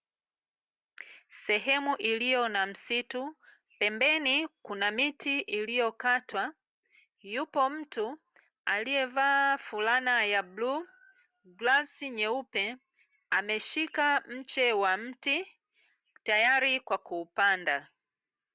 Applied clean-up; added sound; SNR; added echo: none; none; none; none.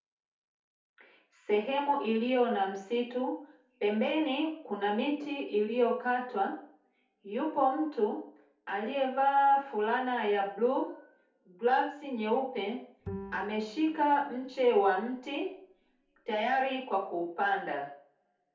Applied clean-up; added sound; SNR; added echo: none; Bowed string instrument; 17 dB; reverberation time 0.5 s.